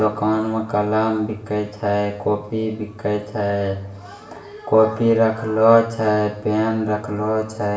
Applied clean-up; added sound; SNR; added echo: none; none; none; reverberation time 0.8 s.